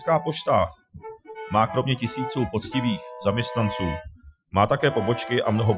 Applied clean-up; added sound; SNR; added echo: classical method Wiener filter.